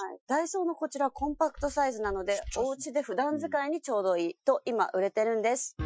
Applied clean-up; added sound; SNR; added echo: classical method Wiener filter.